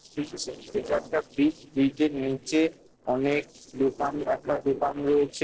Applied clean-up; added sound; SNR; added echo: neural separator model SepFormer DNS4.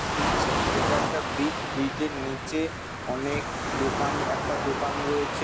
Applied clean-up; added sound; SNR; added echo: none; Waves, surf; -3 dB; none.